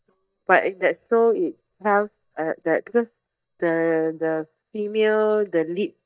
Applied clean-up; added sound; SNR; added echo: neural mask model DeepFilterNet 3.